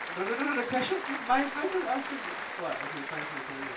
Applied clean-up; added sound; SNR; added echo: none; Applause; 5 dB; reverberation time 0.2 s.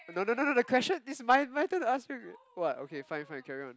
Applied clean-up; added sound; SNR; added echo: none; none; none; none.